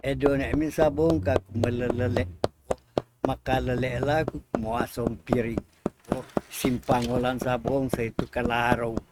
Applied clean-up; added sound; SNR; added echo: neural mask model RNNoise.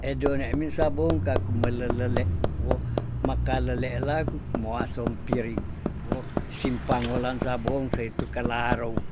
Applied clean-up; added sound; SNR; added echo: none; Hammer + Mechanisms / Bicycle; -2 dB; none.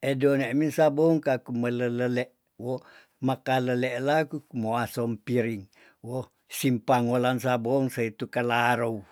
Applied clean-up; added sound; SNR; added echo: none; none; none; none.